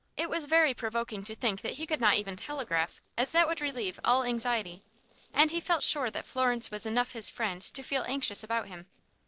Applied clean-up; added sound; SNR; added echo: neural separator model SepFormer DNS4.